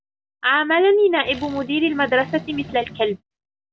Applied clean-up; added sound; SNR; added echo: none; Accelerating, revving, vroom; 17 dB; none.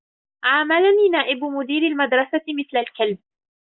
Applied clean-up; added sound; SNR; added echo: neural mask model Resemble Enhance denoiser.